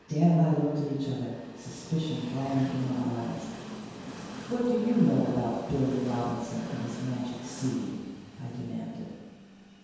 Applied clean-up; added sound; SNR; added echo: none; Train; 13 dB; reverberation time 1.2 s.